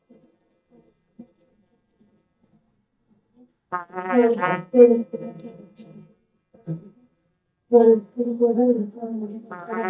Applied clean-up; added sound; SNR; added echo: neural mask model DeepFilterNet 3.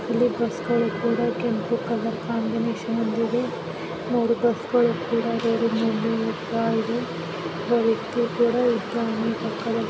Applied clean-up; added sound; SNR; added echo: none; none; none; none.